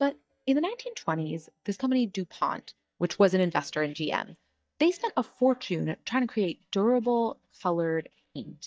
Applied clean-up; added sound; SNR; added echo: neural mask model DeepFilterNet 3.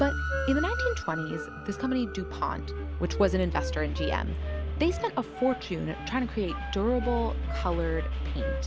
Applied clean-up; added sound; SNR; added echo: none; Train + Wind instrument, woodwind instrument; 10 dB; none.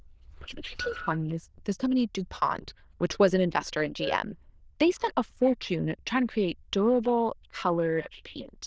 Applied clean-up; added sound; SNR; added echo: neural diffusion model UNIVERSE++.